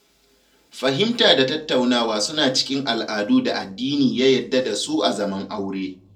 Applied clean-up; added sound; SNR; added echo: none; none; none; reverberation time 0.2 s.